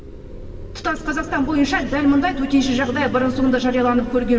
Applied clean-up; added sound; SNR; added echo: none; Car passing by; 15 dB; reverberation time 2.3 s.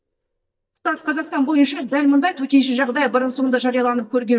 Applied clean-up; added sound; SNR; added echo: neural mask model DeepFilterNet 3.